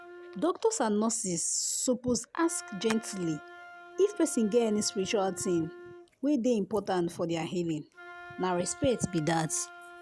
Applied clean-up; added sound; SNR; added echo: none; Wind instrument, woodwind instrument + Hands; 17 dB; none.